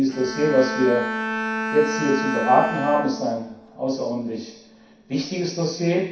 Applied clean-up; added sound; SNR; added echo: none; Bowed string instrument; 7 dB; reverberation time 0.6 s.